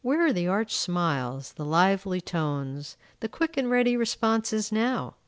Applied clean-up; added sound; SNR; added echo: none; none; none; none.